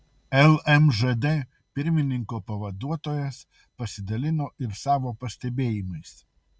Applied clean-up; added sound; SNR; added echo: none; none; none; none.